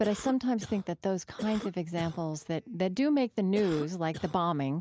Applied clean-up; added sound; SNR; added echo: none; Cough; 14 dB; none.